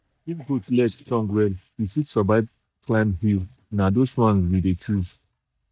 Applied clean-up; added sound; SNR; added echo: neural mask model DeepFilterNet 3.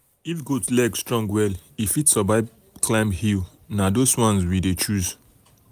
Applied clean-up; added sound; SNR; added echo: none; none; none; none.